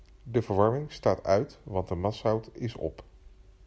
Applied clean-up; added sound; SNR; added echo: none; none; none; none.